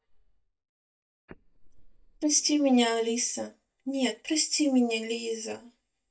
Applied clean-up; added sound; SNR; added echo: neural mask model DeepFilterNet 3.